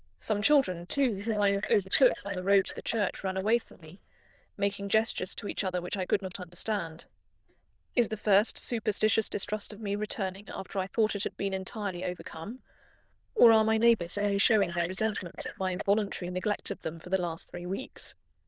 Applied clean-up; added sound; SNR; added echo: neural diffusion model UNIVERSE++.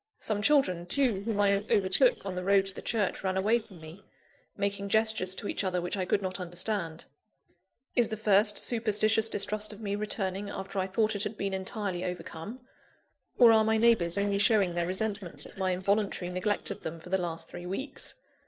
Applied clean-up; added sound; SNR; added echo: neural separator model SepFormer DNS4.